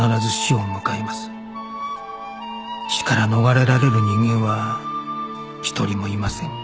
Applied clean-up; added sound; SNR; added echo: none; none; none; none.